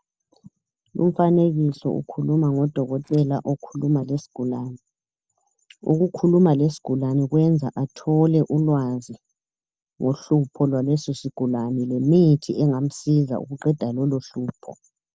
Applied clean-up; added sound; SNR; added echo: neural separator model SepFormer DNS4.